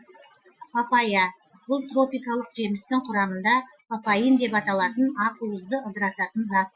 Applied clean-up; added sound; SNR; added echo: classical method Wiener filter.